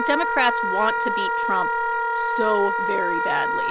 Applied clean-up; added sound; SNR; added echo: none; Wind instrument, woodwind instrument; -3 dB; none.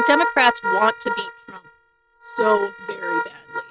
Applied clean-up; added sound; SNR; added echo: neural mask model RNNoise.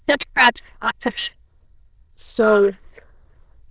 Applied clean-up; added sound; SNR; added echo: neural diffusion model UNIVERSE++.